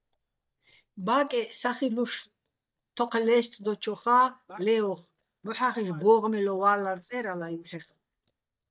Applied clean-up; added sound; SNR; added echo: neural mask model DeepFilterNet 3.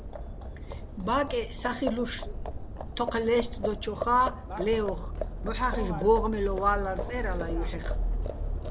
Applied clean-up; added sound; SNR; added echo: none; Livestock, farm animals, working animals; 3 dB; none.